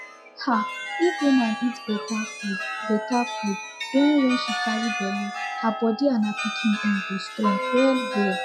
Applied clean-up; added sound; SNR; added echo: classical method log-MMSE.